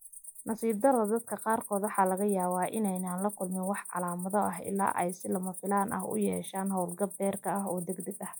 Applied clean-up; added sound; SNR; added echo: classical method log-MMSE.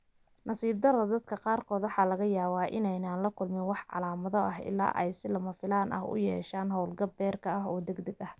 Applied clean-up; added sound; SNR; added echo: none; Cricket; 11 dB; none.